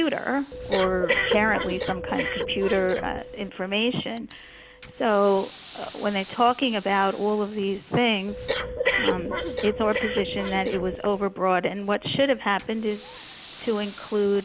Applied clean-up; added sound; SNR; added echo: none; Breathing; 6 dB; none.